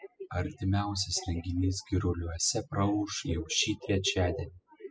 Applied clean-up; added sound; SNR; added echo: classical method spectral subtraction.